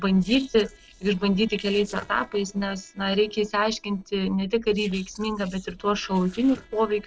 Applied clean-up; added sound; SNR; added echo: neural separator model SepFormer DNS4.